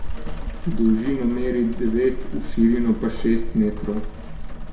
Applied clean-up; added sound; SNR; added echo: none; Rain; 3 dB; reverberation time 0.6 s.